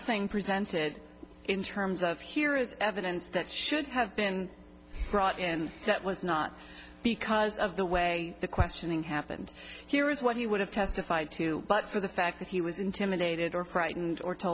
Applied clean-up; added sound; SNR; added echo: none; none; none; none.